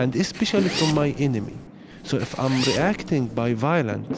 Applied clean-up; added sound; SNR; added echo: none; Zipper (clothing) + Fireworks; 9 dB; none.